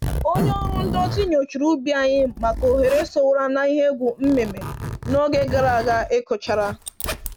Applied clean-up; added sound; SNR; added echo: none; Zipper (clothing); 8 dB; none.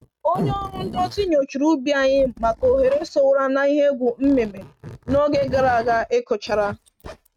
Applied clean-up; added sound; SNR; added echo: neural mask model RNNoise.